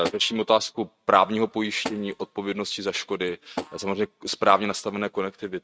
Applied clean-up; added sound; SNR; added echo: neural mask model RNNoise.